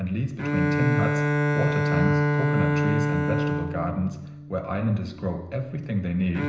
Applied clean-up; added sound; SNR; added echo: none; Bowed string instrument; -2 dB; reverberation time 0.9 s.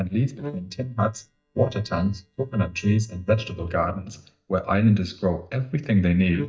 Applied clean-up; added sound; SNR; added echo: neural mask model DeepFilterNet 3.